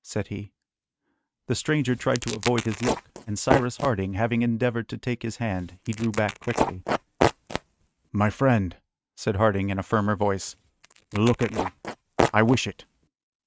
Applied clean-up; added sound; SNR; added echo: neural mask model RNNoise.